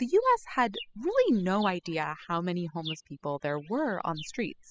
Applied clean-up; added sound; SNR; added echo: classical method spectral subtraction.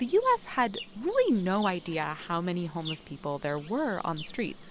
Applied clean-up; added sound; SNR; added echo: none; Chirp, tweet; 18 dB; none.